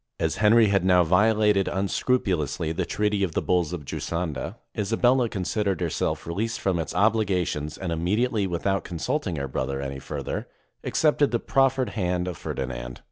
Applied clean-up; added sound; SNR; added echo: none; none; none; none.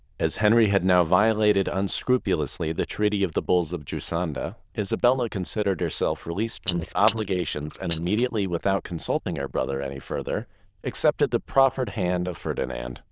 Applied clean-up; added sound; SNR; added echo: neural diffusion model UNIVERSE++.